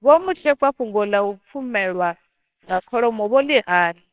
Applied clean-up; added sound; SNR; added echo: neural separator model SepFormer WHAMR!.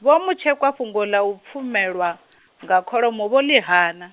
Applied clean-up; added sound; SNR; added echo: none; none; none; none.